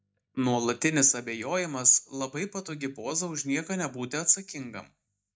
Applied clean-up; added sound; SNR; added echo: neural mask model DeepFilterNet 3.